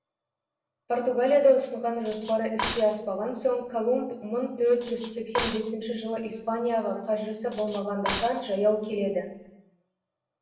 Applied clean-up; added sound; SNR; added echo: none; Cutlery, silverware; 8 dB; reverberation time 0.9 s.